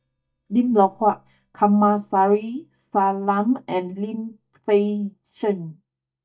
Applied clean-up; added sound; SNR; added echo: neural mask model DeepFilterNet 3.